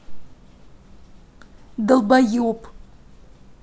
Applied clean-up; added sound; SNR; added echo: none; none; none; none.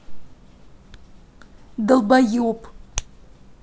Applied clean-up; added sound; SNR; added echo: none; Hands; 17 dB; none.